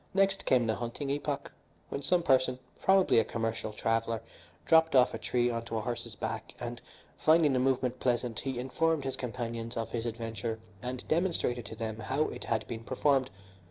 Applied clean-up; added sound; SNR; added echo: none; none; none; none.